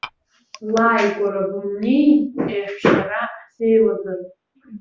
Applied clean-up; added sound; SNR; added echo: none; Tap / Glass; 15 dB; none.